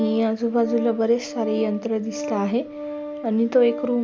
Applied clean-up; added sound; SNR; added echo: none; Organ; 10 dB; none.